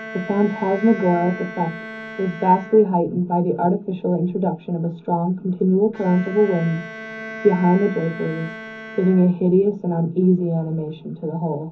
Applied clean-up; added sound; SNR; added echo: none; Bowed string instrument; 16 dB; reverberation time 0.3 s.